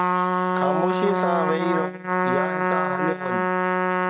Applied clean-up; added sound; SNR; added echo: neural mask model RNNoise.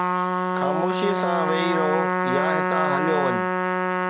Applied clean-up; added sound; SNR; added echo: none; Trumpet; -4 dB; none.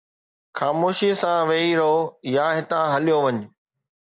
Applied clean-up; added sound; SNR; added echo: none; none; none; none.